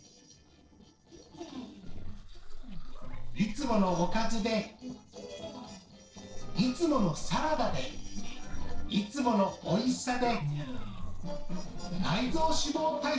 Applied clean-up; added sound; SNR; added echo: neural separator model SepFormer DNS4.